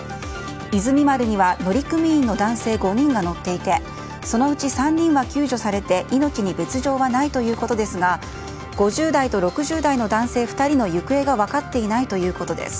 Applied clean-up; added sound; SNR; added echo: none; none; none; none.